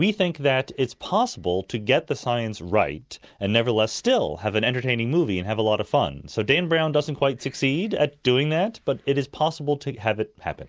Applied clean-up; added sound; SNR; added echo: none; none; none; none.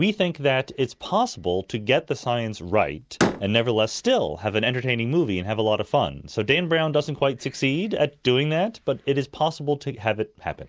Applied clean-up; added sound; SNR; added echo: none; Slam; 9 dB; none.